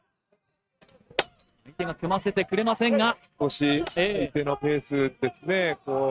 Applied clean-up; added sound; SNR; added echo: neural mask model RNNoise.